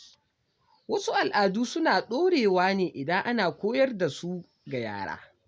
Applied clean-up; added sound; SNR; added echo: none; none; none; none.